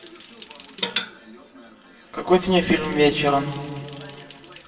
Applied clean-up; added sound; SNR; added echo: none; Bicycle; 12 dB; reverberation time 1.8 s.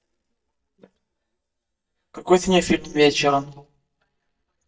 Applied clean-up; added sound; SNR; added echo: neural mask model DeepFilterNet 3.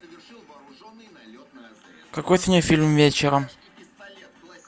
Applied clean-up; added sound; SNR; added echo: none; none; none; none.